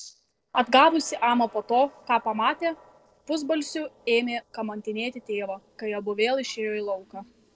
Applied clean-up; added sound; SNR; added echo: neural separator model SepFormer DNS4.